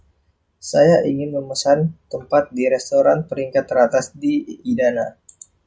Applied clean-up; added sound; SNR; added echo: none; none; none; none.